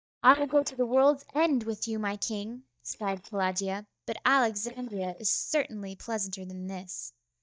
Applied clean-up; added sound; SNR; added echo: neural mask model DeepFilterNet 3.